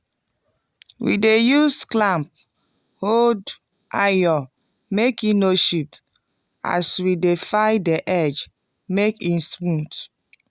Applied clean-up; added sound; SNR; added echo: none; none; none; none.